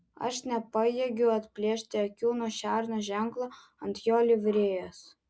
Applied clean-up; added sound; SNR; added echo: none; none; none; none.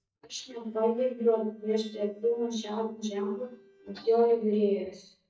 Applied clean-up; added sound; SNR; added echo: neural mask model DeepFilterNet 3.